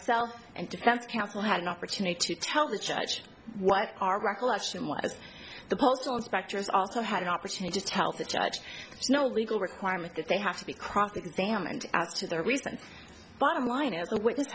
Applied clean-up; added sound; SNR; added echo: none; none; none; none.